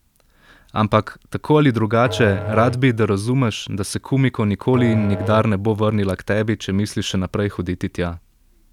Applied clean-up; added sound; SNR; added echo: none; Musical instrument; 12 dB; none.